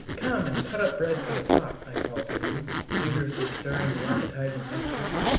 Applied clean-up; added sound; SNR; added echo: none; Zipper (clothing); -2 dB; reverberation time 0.9 s.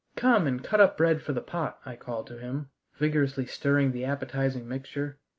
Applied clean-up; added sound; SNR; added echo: none; none; none; none.